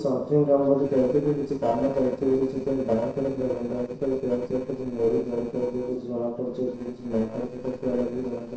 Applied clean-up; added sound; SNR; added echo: neural separator model SepFormer DNS4.